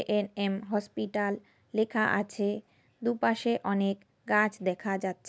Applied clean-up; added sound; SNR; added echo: none; none; none; none.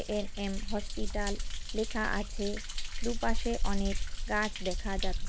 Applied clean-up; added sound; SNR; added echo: none; Thunder; -4 dB; none.